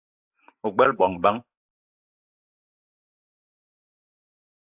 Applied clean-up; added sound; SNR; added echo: neural mask model Resemble Enhance denoiser.